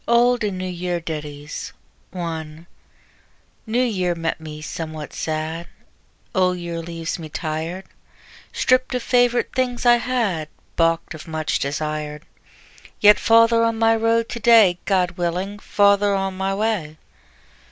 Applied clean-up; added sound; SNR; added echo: none; none; none; none.